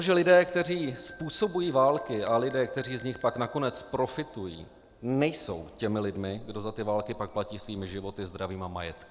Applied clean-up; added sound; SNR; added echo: none; Bell; 11 dB; none.